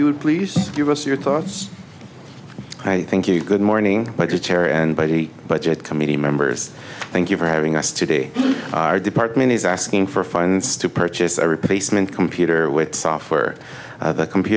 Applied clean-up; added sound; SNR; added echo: none; none; none; none.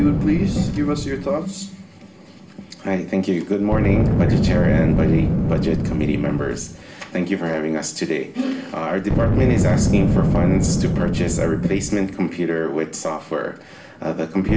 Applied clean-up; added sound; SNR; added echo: none; Boom; -1 dB; reverberation time 0.4 s.